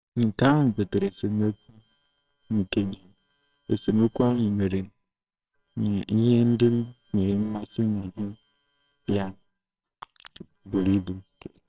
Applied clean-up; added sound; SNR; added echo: neural separator model SepFormer WHAMR!.